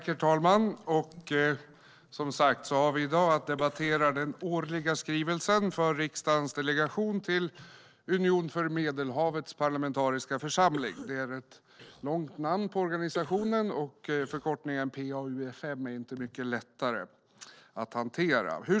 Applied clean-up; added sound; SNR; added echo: neural separator model SepFormer DNS4.